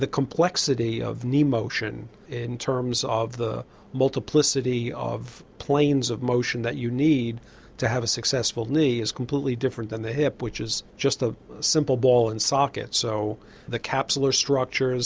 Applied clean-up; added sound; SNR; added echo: none; none; none; none.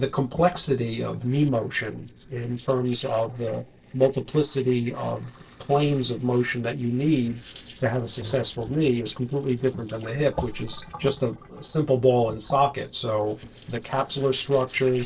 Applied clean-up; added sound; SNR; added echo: neural separator model SepFormer DNS4.